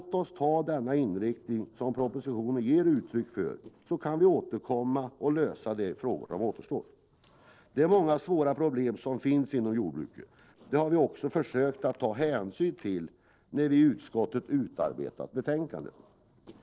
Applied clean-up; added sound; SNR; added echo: neural separator model SepFormer DNS4.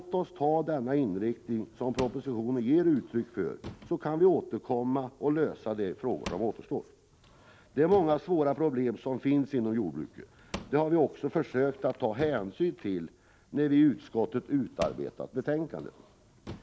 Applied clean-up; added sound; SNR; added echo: none; Drawer open or close / Wood; 20 dB; none.